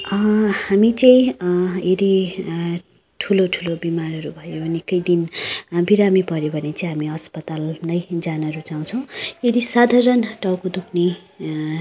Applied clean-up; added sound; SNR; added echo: none; none; none; none.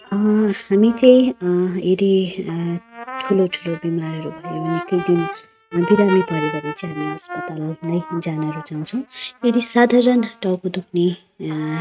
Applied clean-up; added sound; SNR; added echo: neural mask model RNNoise.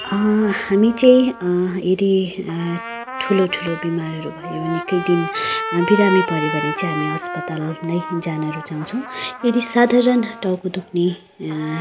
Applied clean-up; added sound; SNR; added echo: none; Trumpet; 10 dB; none.